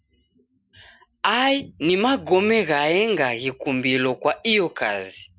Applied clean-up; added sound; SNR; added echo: none; none; none; none.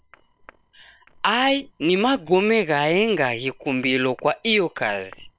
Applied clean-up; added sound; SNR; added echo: neural separator model SepFormer WHAM!.